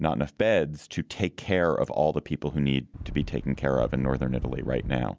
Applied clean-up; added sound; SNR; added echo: none; Wind; 9 dB; none.